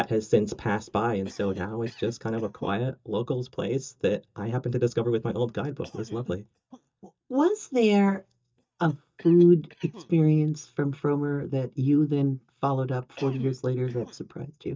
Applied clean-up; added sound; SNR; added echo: neural mask model DeepFilterNet 3.